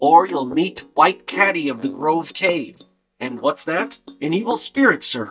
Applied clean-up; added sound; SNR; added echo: neural mask model DeepFilterNet 3.